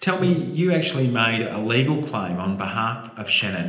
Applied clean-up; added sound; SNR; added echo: none; Bowed string instrument; 16 dB; reverberation time 0.8 s.